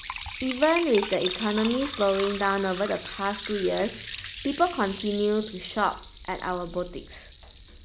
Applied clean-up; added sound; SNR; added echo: none; Liquid; 8 dB; none.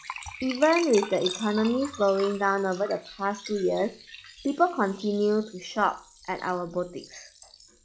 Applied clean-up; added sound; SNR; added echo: classical method log-MMSE.